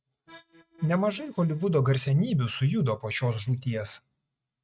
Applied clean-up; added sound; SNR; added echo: neural mask model RNNoise.